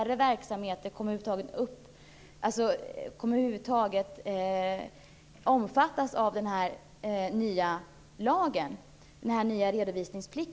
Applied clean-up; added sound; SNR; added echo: none; none; none; none.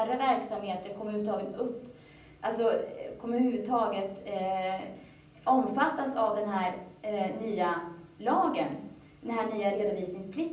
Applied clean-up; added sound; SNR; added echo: none; none; none; reverberation time 0.6 s.